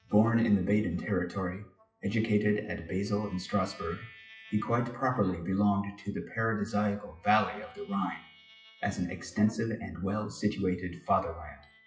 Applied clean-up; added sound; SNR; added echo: classical method WPE with log-MMSE.